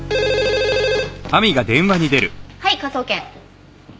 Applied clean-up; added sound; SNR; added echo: none; none; none; none.